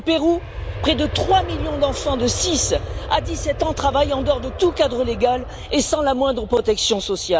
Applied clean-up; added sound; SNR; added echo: none; Aircraft; 9 dB; none.